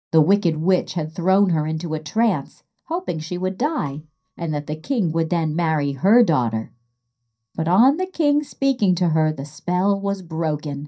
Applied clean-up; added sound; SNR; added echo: neural mask model DeepFilterNet 3.